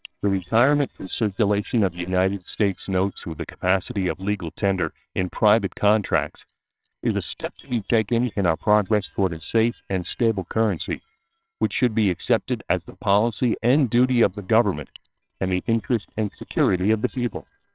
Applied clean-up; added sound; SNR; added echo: neural separator model SepFormer WHAMR!.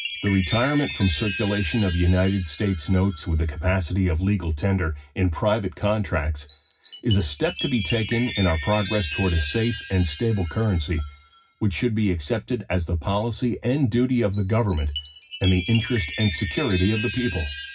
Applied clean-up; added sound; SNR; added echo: none; Chime; 12 dB; reverberation time 0.4 s.